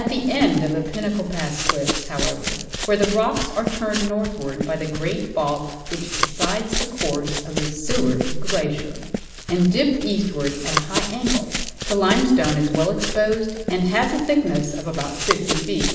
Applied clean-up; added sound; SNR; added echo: none; Run; 5 dB; reverberation time 1.1 s.